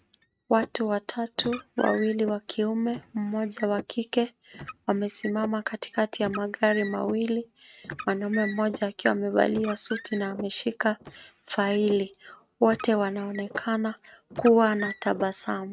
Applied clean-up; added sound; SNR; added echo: neural mask model RNNoise.